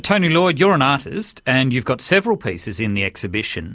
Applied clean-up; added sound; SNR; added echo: none; none; none; none.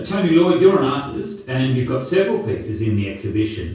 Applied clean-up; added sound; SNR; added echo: none; none; none; reverberation time 0.6 s.